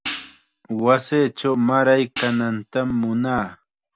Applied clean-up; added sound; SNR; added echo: none; Hi-hat; 9 dB; none.